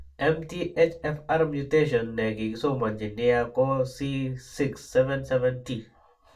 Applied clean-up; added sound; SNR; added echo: none; none; none; reverberation time 0.2 s.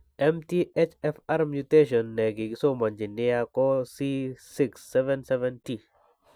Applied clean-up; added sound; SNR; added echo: none; none; none; none.